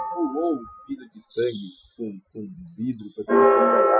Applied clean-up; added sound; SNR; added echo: classical method Wiener filter.